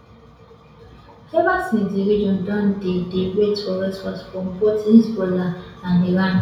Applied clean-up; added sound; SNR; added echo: none; none; none; reverberation time 0.6 s.